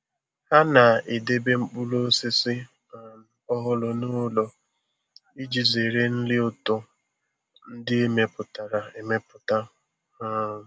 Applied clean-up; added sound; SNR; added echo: none; none; none; none.